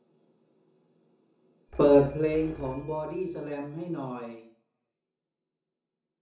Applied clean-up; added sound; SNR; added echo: none; Telephone; 18 dB; reverberation time 0.6 s.